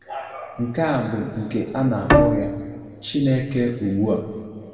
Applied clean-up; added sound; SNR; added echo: none; Bowed string instrument; -2 dB; reverberation time 1.9 s.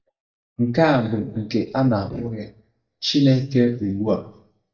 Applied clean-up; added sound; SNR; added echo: neural mask model DeepFilterNet 3.